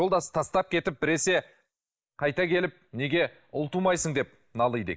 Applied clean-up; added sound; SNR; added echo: neural mask model Resemble Enhance denoiser.